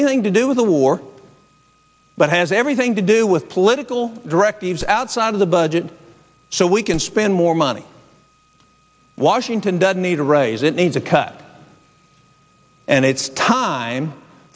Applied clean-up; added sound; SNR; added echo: none; Wood; 16 dB; none.